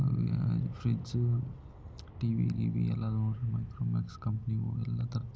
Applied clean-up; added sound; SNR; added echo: none; Aircraft; 16 dB; none.